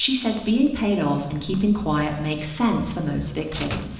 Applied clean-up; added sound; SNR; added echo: none; Slam; 17 dB; reverberation time 1.0 s.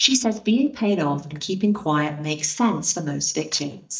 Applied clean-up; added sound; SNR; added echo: neural mask model DeepFilterNet 3.